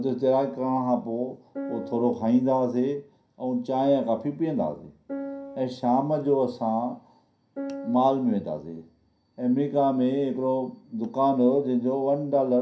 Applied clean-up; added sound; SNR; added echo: none; Piano; 9 dB; reverberation time 0.3 s.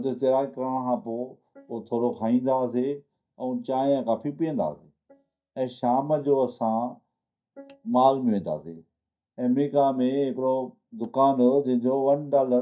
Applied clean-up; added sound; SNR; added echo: neural mask model DeepFilterNet 3.